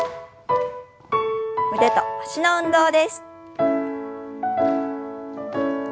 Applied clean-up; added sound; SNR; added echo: none; none; none; none.